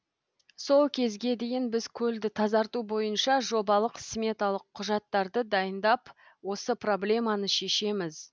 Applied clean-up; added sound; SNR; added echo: none; none; none; none.